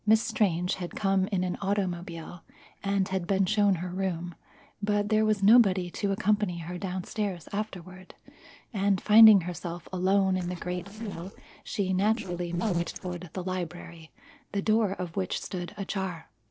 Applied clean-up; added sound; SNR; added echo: neural separator model SepFormer DNS4.